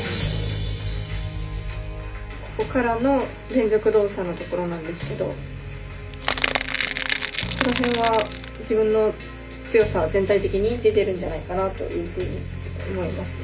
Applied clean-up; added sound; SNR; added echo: none; Crackle / Crushing; 4 dB; reverberation time 0.2 s.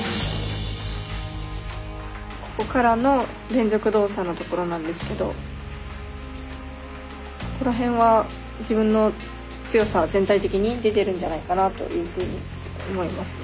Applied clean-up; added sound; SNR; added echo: none; none; none; none.